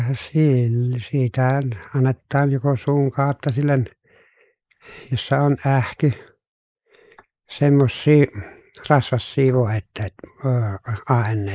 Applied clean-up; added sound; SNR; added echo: neural mask model Resemble Enhance denoiser.